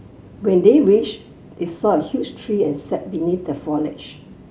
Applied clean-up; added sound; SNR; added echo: none; none; none; none.